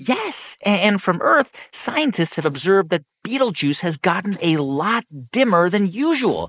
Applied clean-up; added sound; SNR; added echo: neural mask model Resemble Enhance denoiser.